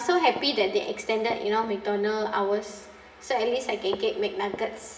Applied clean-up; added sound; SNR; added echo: none; Walk, footsteps; 18 dB; reverberation time 0.9 s.